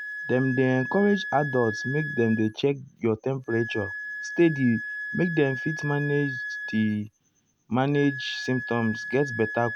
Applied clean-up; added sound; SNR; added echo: none; Wind instrument, woodwind instrument; 9 dB; none.